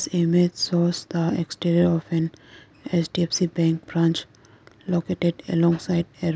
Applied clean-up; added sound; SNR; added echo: none; none; none; none.